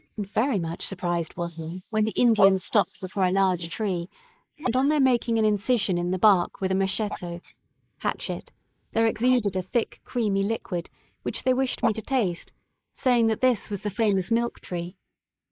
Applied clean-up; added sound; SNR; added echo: neural mask model Resemble Enhance denoiser.